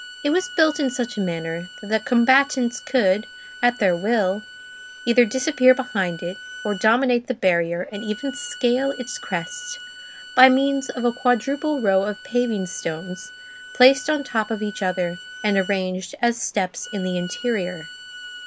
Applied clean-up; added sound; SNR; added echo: none; Bowed string instrument; 17 dB; none.